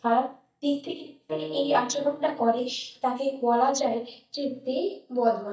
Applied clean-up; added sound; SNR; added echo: neural mask model DeepFilterNet 3.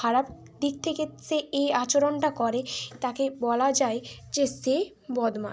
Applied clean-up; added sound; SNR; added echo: none; none; none; none.